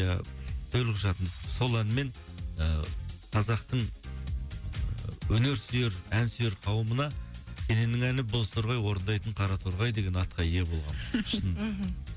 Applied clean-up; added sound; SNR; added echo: none; none; none; none.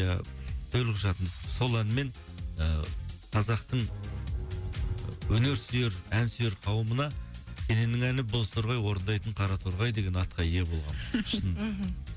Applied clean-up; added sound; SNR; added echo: none; Bowed string instrument; 10 dB; none.